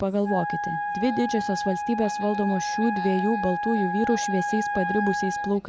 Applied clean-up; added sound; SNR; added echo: none; Wind instrument, woodwind instrument; 3 dB; none.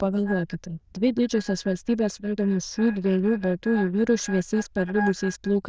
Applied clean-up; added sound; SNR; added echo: neural diffusion model UNIVERSE++.